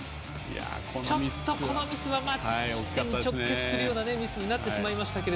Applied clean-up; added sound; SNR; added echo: none; none; none; none.